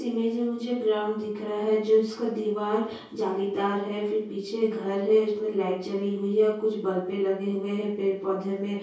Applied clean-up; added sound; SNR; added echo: none; none; none; reverberation time 0.6 s.